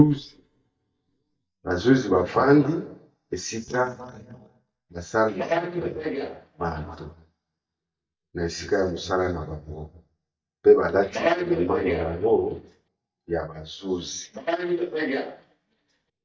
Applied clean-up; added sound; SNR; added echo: neural mask model DeepFilterNet 3.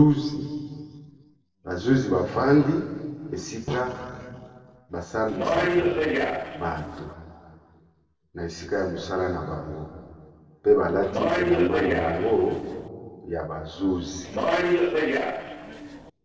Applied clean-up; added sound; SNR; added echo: neural separator model SepFormer DNS4.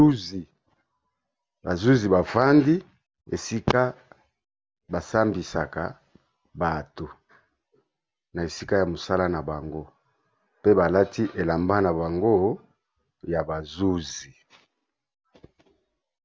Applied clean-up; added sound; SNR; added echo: none; none; none; none.